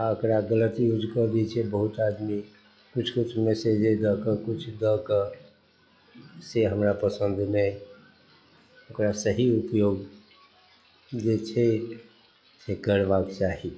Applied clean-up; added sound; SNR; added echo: classical method log-MMSE.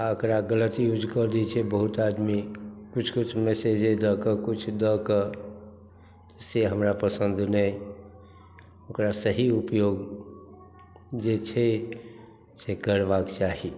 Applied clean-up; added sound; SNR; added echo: none; none; none; none.